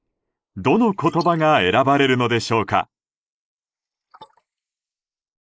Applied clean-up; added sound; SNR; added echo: neural mask model Resemble Enhance denoiser.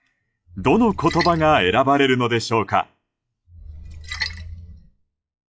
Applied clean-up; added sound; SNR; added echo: classical method log-MMSE.